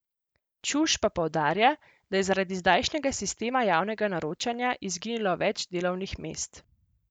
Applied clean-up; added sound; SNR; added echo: none; none; none; none.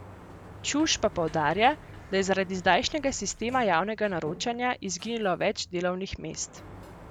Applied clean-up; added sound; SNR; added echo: none; Sliding door; 18 dB; none.